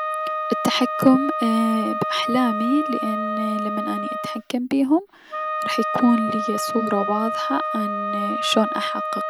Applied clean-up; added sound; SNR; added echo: none; Wind instrument, woodwind instrument; 3 dB; none.